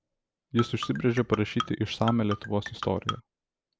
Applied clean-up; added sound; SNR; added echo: none; Marimba, xylophone; 8 dB; none.